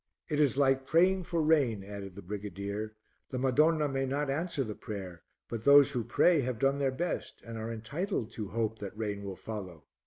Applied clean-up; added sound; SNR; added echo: none; none; none; none.